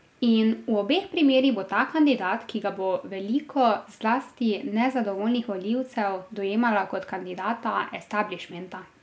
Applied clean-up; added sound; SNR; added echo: none; none; none; none.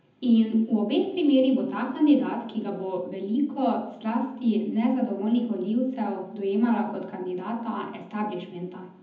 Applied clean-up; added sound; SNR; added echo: none; none; none; reverberation time 0.8 s.